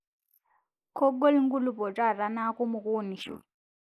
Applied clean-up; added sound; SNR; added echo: neural mask model Resemble Enhance denoiser.